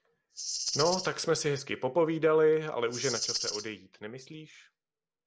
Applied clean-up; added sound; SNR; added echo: none; Rattle (instrument); 5 dB; none.